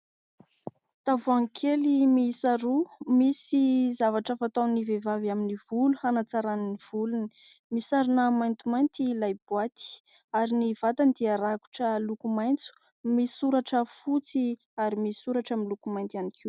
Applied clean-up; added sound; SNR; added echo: none; none; none; none.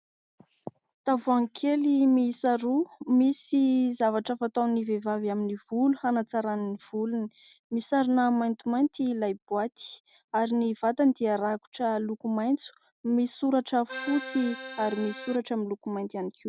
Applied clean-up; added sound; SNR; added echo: none; Accordion; 11 dB; none.